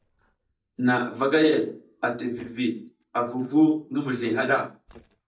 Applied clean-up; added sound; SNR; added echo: neural mask model DeepFilterNet 3.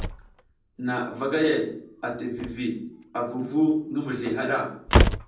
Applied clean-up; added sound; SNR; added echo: none; Slam; 1 dB; reverberation time 0.6 s.